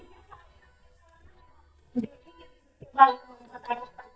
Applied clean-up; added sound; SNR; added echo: neural mask model DeepFilterNet 3.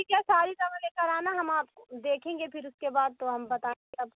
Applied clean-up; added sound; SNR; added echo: none; none; none; none.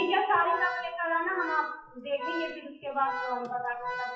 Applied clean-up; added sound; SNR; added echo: classical method WPE with log-MMSE.